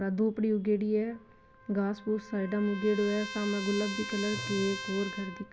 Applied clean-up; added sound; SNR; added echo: none; Trumpet; 11 dB; none.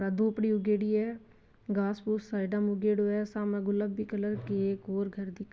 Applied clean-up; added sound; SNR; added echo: none; none; none; none.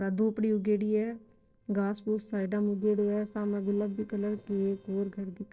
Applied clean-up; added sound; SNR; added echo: neural separator model SepFormer DNS4.